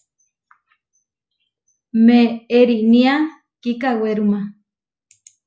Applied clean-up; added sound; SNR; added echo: none; none; none; none.